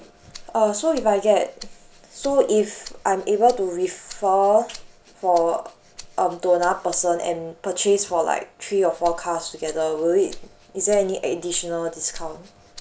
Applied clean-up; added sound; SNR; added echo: none; Rattle (instrument); 20 dB; none.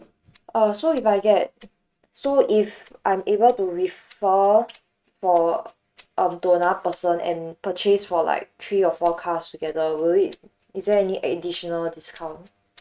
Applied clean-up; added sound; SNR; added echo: neural mask model RNNoise.